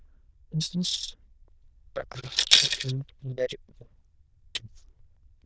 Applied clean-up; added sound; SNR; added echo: neural diffusion model UNIVERSE++.